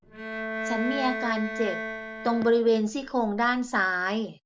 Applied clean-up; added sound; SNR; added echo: none; Bowed string instrument; 8 dB; none.